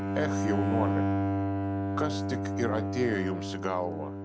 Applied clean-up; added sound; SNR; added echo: none; Bowed string instrument; -3 dB; none.